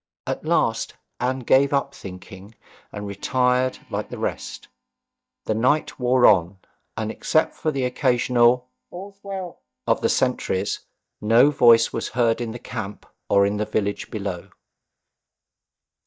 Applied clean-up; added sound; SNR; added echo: neural mask model DeepFilterNet 3.